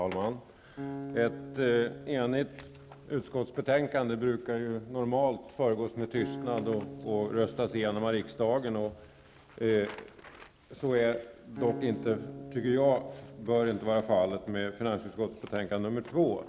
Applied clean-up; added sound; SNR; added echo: none; Acoustic guitar; 15 dB; none.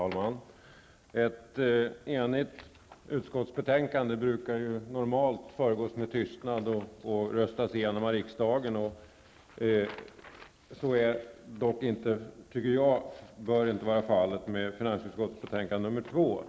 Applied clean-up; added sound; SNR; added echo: none; none; none; none.